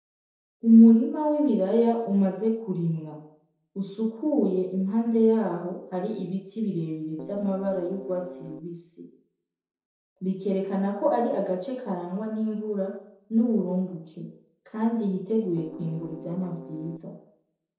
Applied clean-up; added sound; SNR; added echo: neural separator model SepFormer DNS4.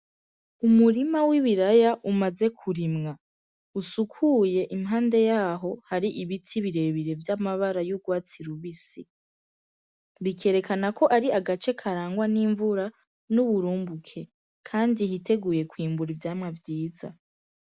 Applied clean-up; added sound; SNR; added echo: none; none; none; none.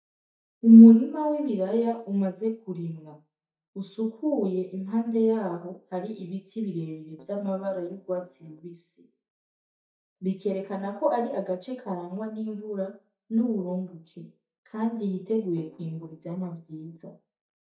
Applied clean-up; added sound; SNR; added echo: neural mask model DeepFilterNet 3.